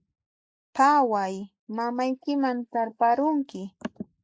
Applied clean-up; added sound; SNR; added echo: neural mask model Resemble Enhance denoiser.